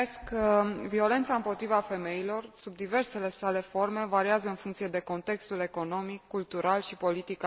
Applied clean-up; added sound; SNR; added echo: none; none; none; none.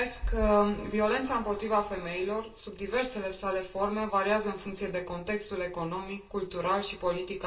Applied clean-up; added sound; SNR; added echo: none; none; none; reverberation time 0.2 s.